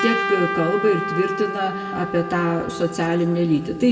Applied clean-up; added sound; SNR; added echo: none; Trumpet; 6 dB; reverberation time 1.3 s.